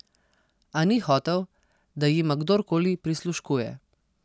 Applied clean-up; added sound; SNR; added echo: none; none; none; none.